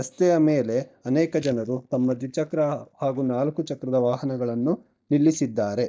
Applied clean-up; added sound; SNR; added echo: neural mask model DeepFilterNet 3.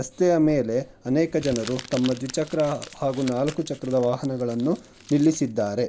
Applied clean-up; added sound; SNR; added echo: none; Crumpling, crinkling; 19 dB; none.